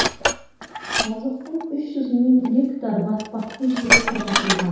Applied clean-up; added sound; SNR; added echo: none; Dishes, pots, and pans; 2 dB; reverberation time 0.8 s.